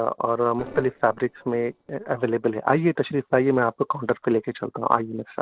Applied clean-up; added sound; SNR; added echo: neural separator model SepFormer DNS4.